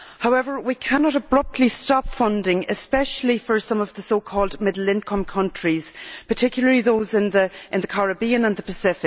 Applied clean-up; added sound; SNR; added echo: none; none; none; none.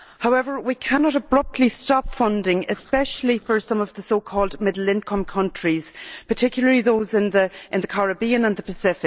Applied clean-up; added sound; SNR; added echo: neural separator model SepFormer DNS4.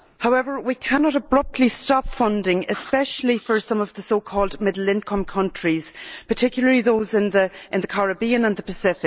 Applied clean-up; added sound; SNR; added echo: neural mask model Resemble Enhance denoiser.